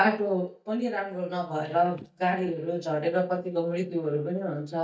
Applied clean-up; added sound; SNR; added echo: neural mask model DeepFilterNet 3.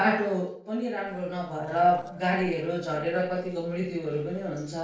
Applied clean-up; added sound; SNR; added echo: neural separator model SepFormer DNS4.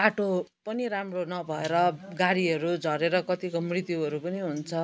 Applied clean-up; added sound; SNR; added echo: none; none; none; none.